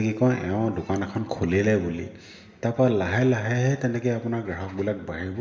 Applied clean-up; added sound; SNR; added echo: none; none; none; reverberation time 2.4 s.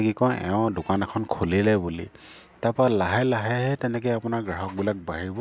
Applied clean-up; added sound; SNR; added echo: none; none; none; none.